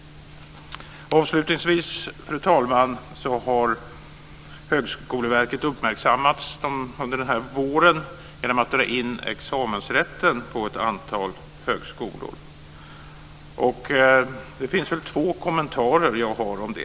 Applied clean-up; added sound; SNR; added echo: none; none; none; none.